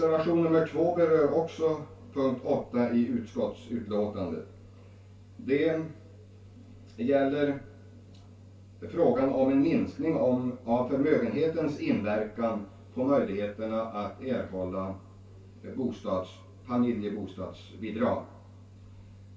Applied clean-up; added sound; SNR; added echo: none; none; none; reverberation time 0.2 s.